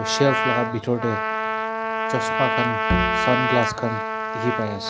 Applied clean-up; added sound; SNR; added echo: none; Trumpet + Bowed string instrument; -2 dB; none.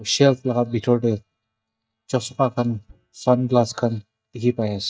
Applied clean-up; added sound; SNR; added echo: neural mask model DeepFilterNet 3.